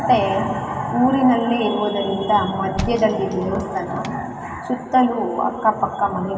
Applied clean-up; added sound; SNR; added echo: none; Thump, thud; 13 dB; reverberation time 2.7 s.